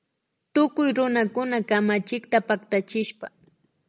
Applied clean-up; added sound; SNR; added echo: none; none; none; none.